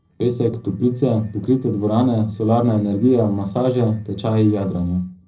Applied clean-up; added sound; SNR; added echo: neural separator model SepFormer DNS4.